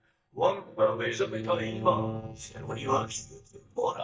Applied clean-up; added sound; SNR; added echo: neural mask model DeepFilterNet 3.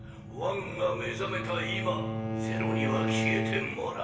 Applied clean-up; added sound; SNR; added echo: none; Bowed string instrument; 0 dB; reverberation time 1.0 s.